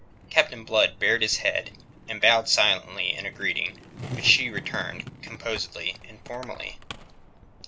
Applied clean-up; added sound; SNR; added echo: none; Skateboard; 15 dB; none.